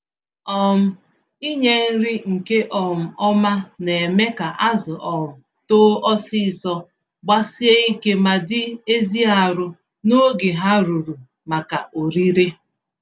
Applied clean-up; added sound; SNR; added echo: none; none; none; none.